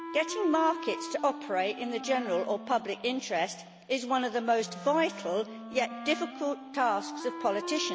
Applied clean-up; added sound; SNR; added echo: none; Wind instrument, woodwind instrument; 11 dB; none.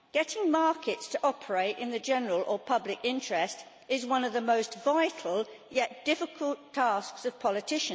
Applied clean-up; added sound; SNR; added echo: none; none; none; none.